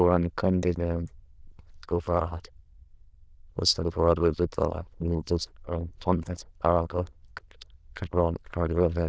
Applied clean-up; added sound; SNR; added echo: neural diffusion model UNIVERSE++.